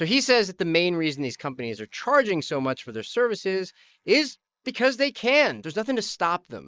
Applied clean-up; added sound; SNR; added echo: neural mask model Resemble Enhance denoiser.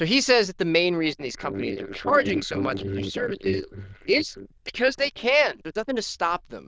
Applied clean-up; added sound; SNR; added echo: neural diffusion model UNIVERSE++.